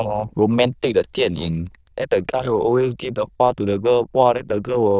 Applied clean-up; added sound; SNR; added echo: neural diffusion model UNIVERSE++.